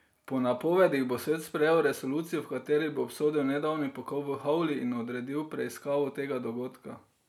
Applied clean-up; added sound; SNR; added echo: none; none; none; none.